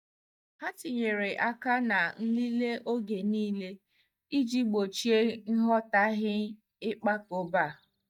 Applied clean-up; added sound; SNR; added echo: neural mask model DeepFilterNet 3.